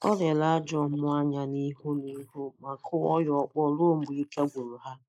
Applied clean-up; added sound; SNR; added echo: neural mask model Resemble Enhance denoiser.